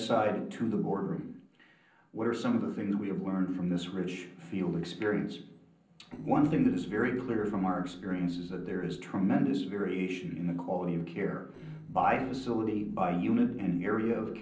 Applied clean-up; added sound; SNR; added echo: neural separator model SepFormer DNS4.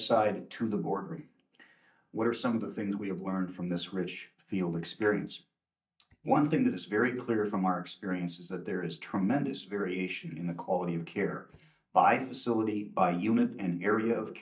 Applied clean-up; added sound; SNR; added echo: neural mask model DeepFilterNet 3.